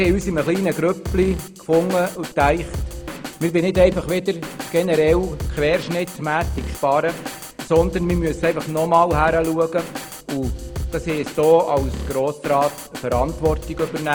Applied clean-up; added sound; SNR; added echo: none; Drum kit; 9 dB; none.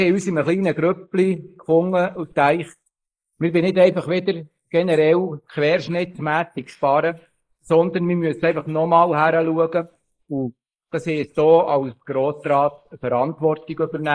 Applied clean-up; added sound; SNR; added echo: neural mask model Resemble Enhance denoiser.